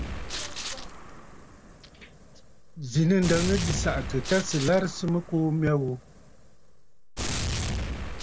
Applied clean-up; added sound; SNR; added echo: none; Gunshot, gunfire; 5 dB; none.